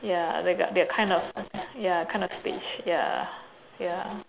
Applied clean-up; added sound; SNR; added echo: none; none; none; none.